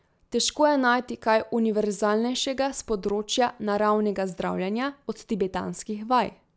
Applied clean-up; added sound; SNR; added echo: none; none; none; none.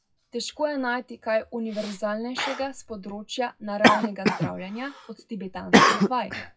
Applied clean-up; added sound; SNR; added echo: classical method WPE with log-MMSE.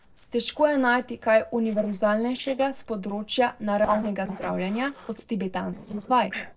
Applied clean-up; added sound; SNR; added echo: neural separator model SepFormer DNS4.